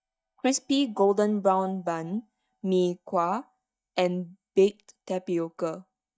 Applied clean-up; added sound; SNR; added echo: neural mask model DeepFilterNet 3.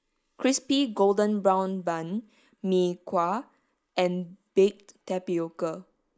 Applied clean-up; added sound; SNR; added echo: neural mask model Resemble Enhance denoiser.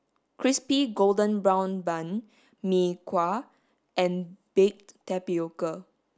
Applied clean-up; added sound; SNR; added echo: none; none; none; none.